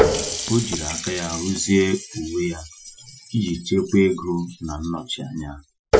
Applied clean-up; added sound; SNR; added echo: classical method Wiener filter.